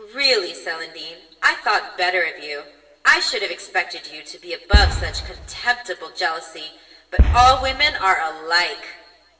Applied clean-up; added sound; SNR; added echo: none; Boom; -2 dB; reverberation time 1.2 s.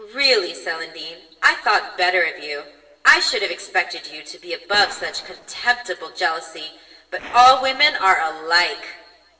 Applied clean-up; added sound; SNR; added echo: neural separator model SepFormer DNS4.